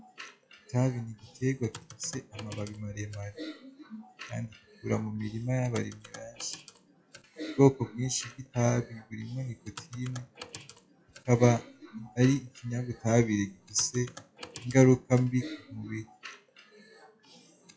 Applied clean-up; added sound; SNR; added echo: classical method WPE with log-MMSE.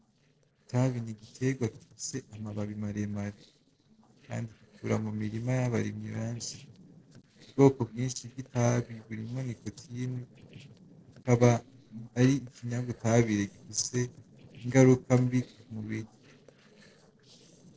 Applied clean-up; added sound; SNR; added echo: neural separator model SepFormer DNS4.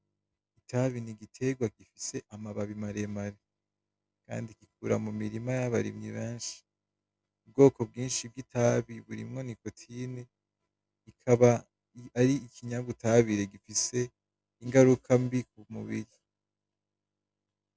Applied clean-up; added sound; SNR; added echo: none; none; none; none.